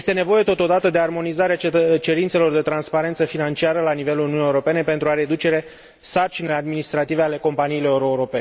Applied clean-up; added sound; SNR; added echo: none; none; none; none.